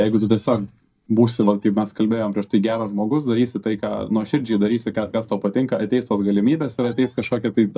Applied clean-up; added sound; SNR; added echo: neural mask model DeepFilterNet 3.